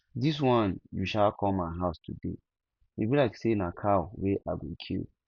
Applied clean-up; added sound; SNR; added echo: none; none; none; none.